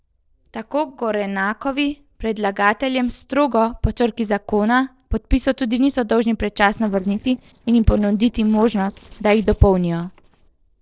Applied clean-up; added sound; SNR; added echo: neural separator model SepFormer DNS4.